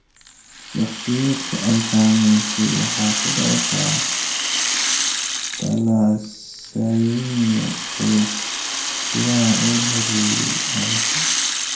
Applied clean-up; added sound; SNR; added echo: none; Rattle (instrument); 2 dB; reverberation time 0.5 s.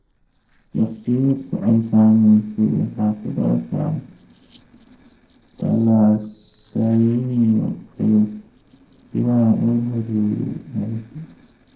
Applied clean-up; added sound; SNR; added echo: neural separator model SepFormer DNS4.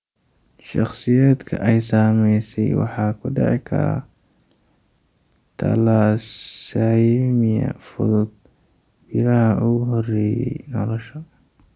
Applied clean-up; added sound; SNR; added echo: none; none; none; none.